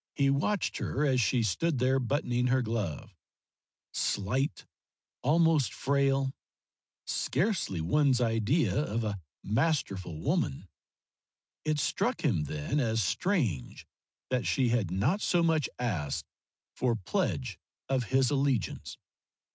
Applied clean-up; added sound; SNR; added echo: none; none; none; none.